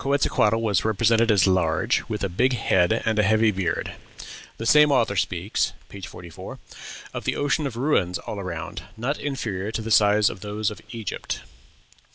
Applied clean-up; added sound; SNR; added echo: none; none; none; none.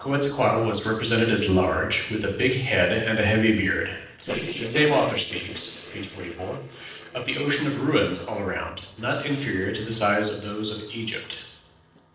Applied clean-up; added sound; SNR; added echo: neural separator model SepFormer DNS4.